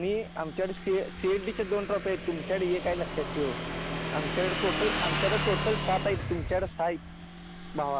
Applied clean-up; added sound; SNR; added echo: none; Motorcycle / Engine; 3 dB; none.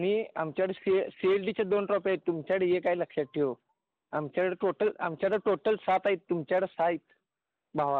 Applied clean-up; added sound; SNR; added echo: none; none; none; none.